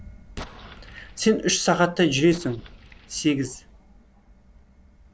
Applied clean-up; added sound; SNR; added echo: neural separator model SepFormer DNS4.